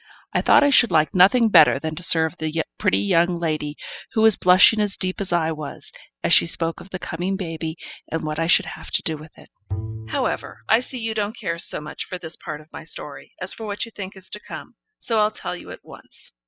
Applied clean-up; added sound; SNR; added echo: classical method spectral subtraction.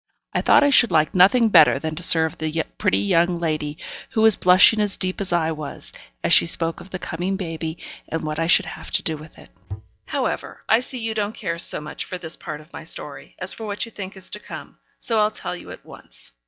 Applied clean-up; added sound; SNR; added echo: neural mask model DeepFilterNet 3.